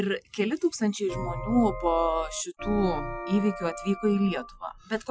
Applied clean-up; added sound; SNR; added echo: classical method Wiener filter.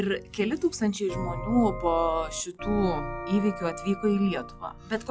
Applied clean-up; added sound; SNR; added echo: classical method log-MMSE.